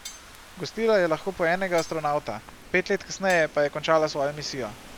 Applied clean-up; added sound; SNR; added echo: none; Cutlery, silverware + Rain / Thunderstorm; 18 dB; none.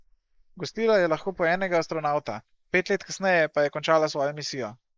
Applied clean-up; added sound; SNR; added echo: neural mask model Resemble Enhance denoiser.